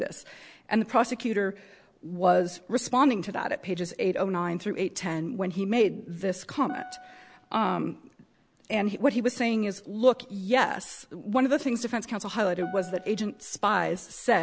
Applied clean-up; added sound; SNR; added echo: none; Piano; 19 dB; none.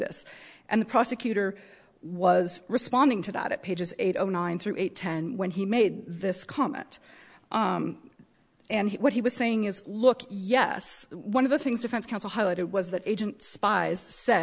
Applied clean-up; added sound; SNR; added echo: none; none; none; none.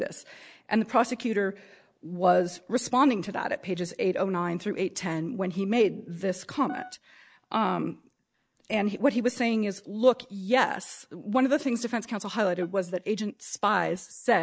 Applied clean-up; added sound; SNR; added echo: neural mask model DeepFilterNet 3.